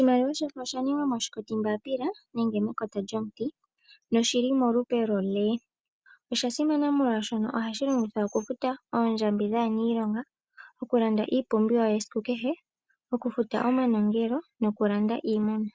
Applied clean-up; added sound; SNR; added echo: none; none; none; none.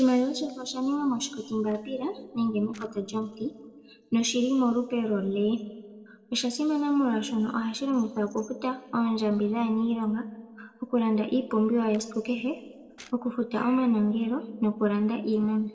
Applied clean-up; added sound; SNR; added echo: neural separator model SepFormer DNS4.